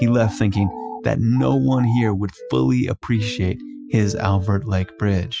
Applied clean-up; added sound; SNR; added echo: classical method Wiener filter.